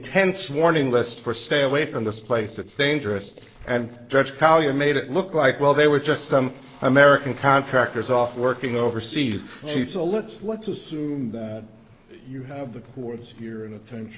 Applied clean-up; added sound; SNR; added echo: neural separator model SepFormer DNS4.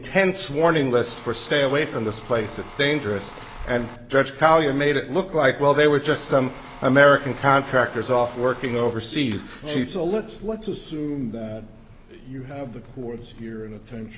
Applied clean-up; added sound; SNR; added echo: none; Tools; 19 dB; none.